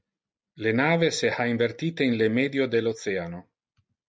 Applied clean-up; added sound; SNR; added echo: none; none; none; none.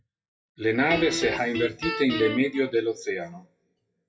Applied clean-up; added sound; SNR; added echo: classical method WPE with log-MMSE.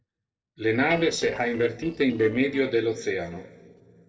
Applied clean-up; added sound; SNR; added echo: neural separator model SepFormer DNS4.